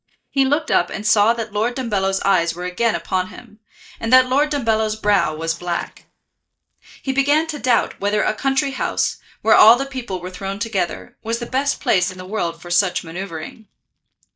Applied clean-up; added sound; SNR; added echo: neural mask model DeepFilterNet 3.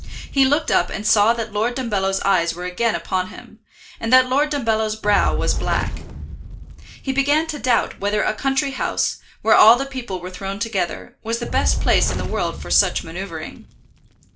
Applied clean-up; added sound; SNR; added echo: none; Fire; 8 dB; reverberation time 0.3 s.